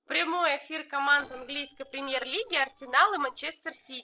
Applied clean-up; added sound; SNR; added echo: neural separator model SepFormer DNS4.